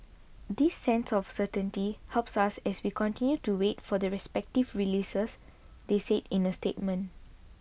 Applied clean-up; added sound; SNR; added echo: none; none; none; none.